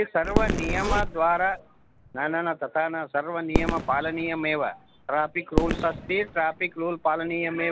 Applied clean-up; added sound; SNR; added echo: none; Fireworks + Zipper (clothing); 3 dB; none.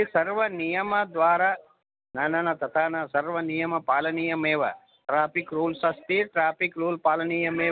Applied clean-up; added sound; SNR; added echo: none; none; none; none.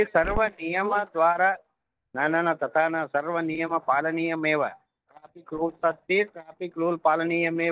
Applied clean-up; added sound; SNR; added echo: neural mask model DeepFilterNet 3.